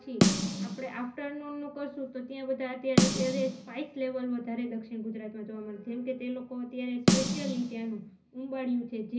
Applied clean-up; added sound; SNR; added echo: none; Snare drum; -4 dB; reverberation time 0.4 s.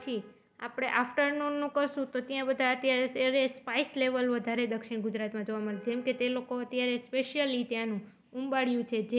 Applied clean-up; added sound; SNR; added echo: none; none; none; none.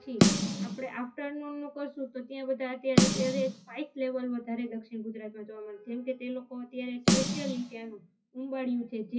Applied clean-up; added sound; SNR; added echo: classical method WPE with log-MMSE.